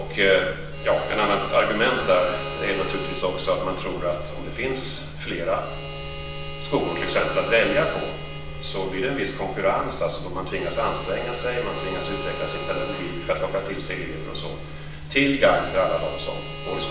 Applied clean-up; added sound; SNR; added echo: none; Harmonica; 12 dB; reverberation time 0.8 s.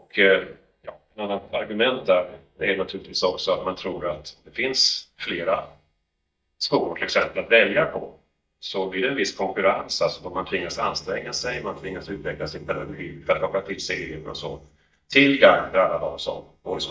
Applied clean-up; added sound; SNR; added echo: neural mask model DeepFilterNet 3.